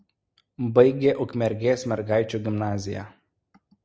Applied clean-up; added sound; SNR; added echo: none; none; none; none.